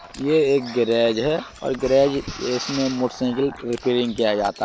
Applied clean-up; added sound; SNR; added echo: none; Drill + Dog; 16 dB; none.